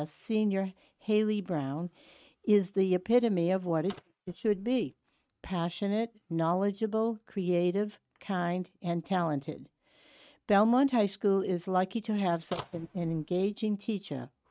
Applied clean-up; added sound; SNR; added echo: neural mask model RNNoise.